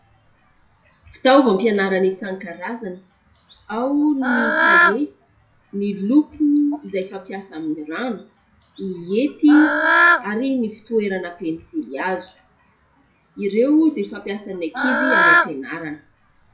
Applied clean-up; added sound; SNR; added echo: classical method WPE with log-MMSE.